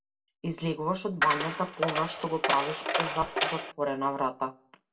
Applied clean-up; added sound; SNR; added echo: none; Coin (dropping); -1 dB; reverberation time 0.2 s.